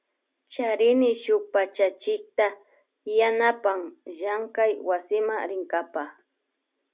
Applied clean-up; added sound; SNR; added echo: none; none; none; none.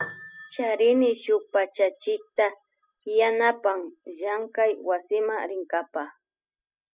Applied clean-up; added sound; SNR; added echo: classical method spectral subtraction.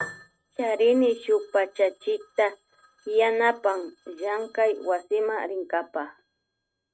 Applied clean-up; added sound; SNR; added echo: neural mask model RNNoise.